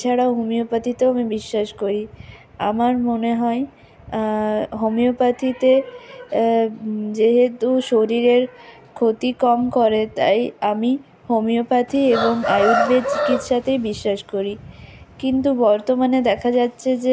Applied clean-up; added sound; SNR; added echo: none; Chicken, rooster; 3 dB; none.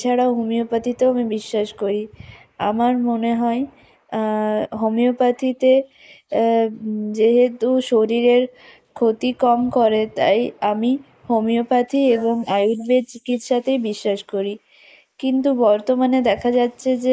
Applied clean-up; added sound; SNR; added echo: neural mask model Resemble Enhance denoiser.